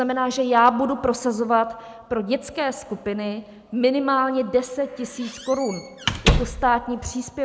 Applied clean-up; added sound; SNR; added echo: none; Squeak / Slam; 3 dB; none.